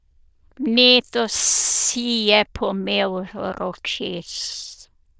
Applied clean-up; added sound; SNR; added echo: neural diffusion model UNIVERSE++.